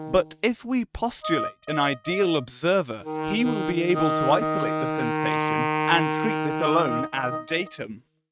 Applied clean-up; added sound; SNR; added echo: neural mask model RNNoise.